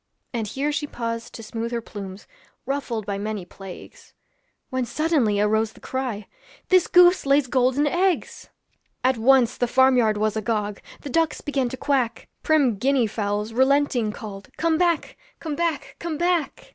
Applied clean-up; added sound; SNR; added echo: none; none; none; none.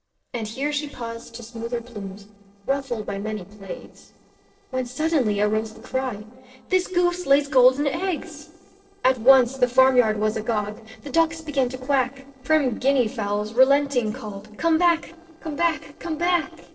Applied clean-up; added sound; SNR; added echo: neural separator model SepFormer DNS4.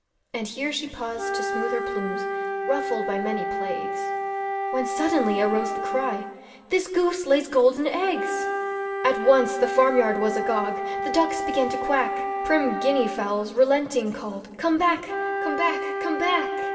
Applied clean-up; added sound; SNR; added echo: none; Wind instrument, woodwind instrument; 4 dB; reverberation time 1.7 s.